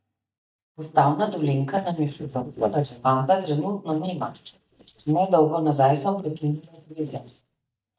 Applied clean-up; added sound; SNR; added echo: neural mask model DeepFilterNet 3.